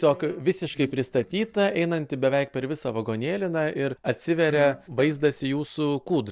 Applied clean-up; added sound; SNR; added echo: neural separator model SepFormer DNS4.